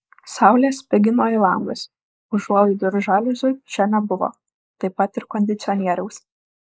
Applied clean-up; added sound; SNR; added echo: neural mask model Resemble Enhance denoiser.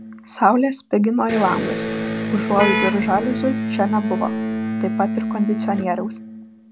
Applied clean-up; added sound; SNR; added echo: none; Electric guitar + Vehicle horn, car horn, honking; 3 dB; none.